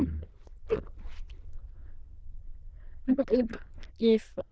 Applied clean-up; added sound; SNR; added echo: neural diffusion model UNIVERSE++.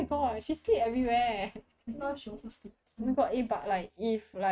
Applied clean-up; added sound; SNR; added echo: neural mask model RNNoise.